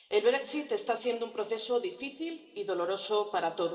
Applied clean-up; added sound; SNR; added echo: none; none; none; reverberation time 2.8 s.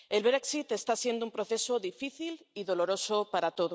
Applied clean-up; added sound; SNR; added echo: none; none; none; none.